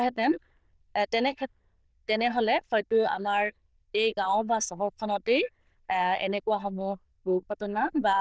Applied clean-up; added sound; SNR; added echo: neural diffusion model UNIVERSE++.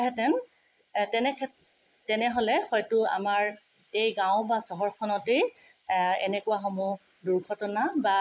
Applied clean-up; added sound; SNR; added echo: neural mask model Resemble Enhance denoiser.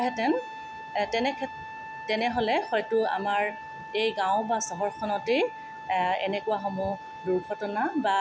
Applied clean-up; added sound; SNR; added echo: none; Trumpet; 12 dB; none.